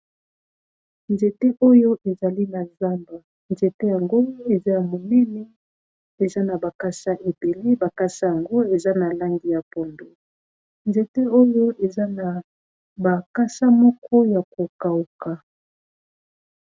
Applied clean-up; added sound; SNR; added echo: none; none; none; none.